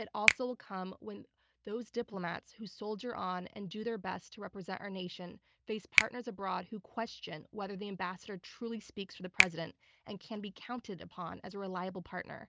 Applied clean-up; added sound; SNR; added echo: none; Finger snapping; -4 dB; none.